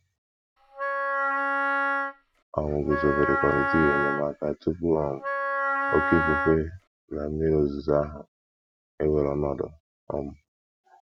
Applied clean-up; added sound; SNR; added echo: none; Wind instrument, woodwind instrument; -1 dB; none.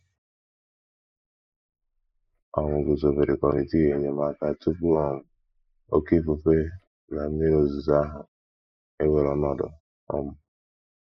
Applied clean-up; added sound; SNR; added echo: neural mask model Resemble Enhance denoiser.